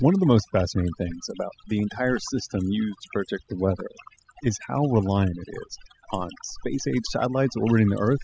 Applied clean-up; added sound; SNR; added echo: classical method spectral subtraction.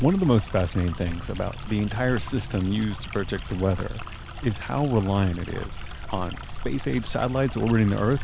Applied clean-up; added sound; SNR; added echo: none; Stream; 9 dB; none.